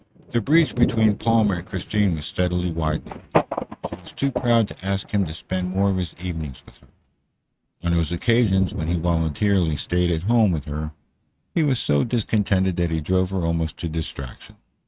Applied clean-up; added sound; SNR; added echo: neural mask model RNNoise.